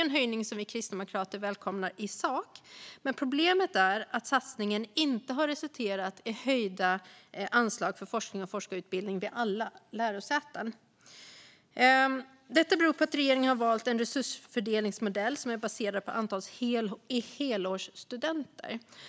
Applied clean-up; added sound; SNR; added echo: none; none; none; none.